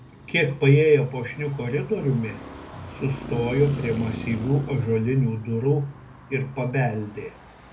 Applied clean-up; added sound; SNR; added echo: none; Traffic noise, roadway noise; 14 dB; reverberation time 0.3 s.